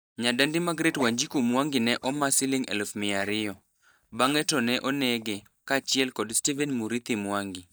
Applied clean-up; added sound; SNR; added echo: neural mask model DeepFilterNet 3.